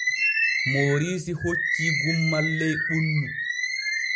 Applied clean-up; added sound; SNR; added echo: none; Bird; -1 dB; none.